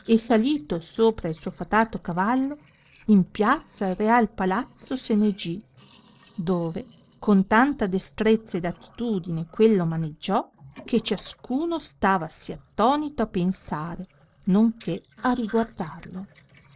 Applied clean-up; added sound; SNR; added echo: neural separator model SepFormer DNS4.